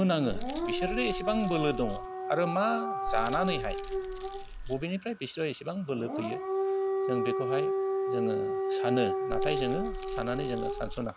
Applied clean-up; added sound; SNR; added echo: none; Keys jangling + Siren / Dog; 0 dB; none.